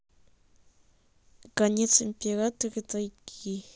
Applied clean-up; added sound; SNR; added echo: none; none; none; none.